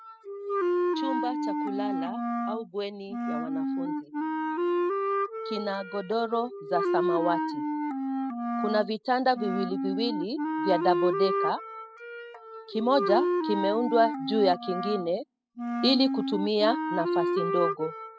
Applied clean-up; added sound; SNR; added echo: classical method spectral subtraction.